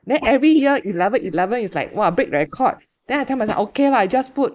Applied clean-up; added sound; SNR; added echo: neural mask model Resemble Enhance denoiser.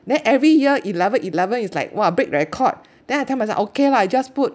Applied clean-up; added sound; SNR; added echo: none; none; none; none.